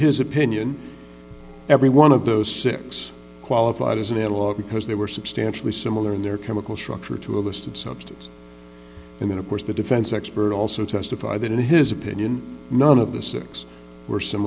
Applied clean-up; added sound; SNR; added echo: none; none; none; none.